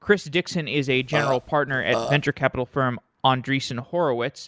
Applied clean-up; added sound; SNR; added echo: none; Burping, eructation; 6 dB; none.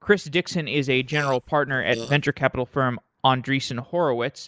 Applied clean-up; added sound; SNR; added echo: neural mask model Resemble Enhance denoiser.